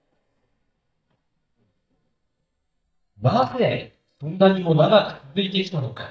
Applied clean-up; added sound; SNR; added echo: neural mask model DeepFilterNet 3.